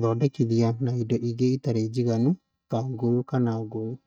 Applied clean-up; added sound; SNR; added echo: neural mask model DeepFilterNet 3.